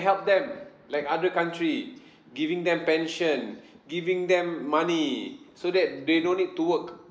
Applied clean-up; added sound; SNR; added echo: none; none; none; none.